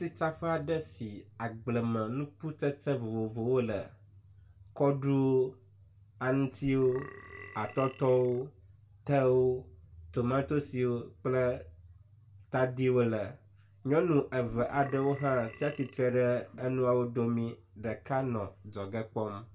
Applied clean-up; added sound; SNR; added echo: none; Burping, eructation; 18 dB; reverberation time 0.2 s.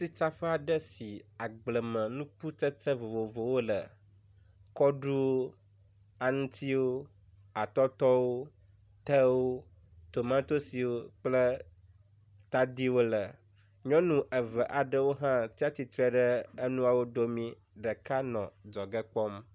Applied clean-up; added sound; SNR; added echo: none; none; none; none.